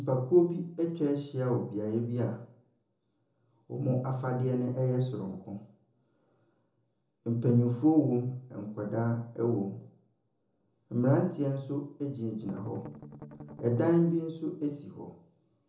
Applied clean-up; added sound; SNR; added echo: none; Strum; 15 dB; reverberation time 0.6 s.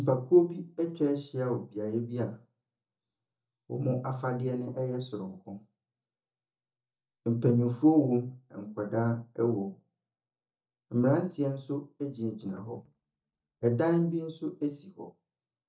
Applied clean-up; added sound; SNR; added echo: neural mask model DeepFilterNet 3.